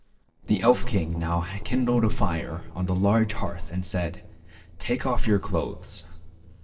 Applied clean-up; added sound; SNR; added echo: neural separator model SepFormer DNS4.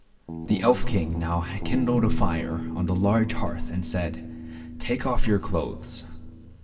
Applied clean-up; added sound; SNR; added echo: none; Guitar; 11 dB; reverberation time 1.7 s.